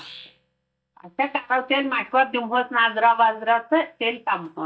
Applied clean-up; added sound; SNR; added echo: neural mask model DeepFilterNet 3.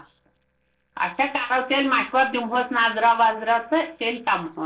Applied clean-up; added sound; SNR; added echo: neural separator model SepFormer DNS4.